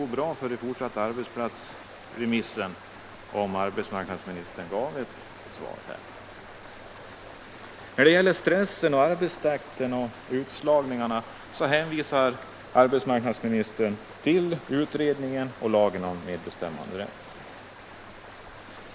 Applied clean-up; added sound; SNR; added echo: none; Stream; 17 dB; none.